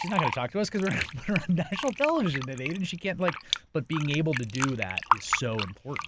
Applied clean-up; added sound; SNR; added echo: none; Fill (with liquid); 4 dB; none.